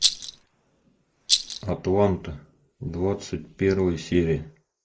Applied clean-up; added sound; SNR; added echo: neural mask model Resemble Enhance denoiser.